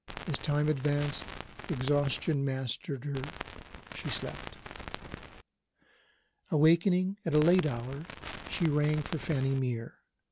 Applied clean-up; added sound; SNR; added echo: none; Crackle; 12 dB; none.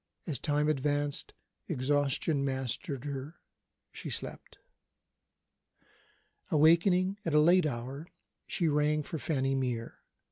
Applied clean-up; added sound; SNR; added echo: none; none; none; none.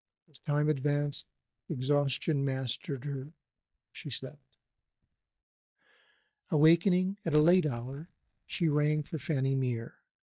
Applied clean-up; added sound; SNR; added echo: neural mask model DeepFilterNet 3.